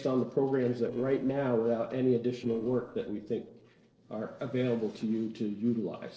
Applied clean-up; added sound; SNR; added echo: neural separator model SepFormer DNS4.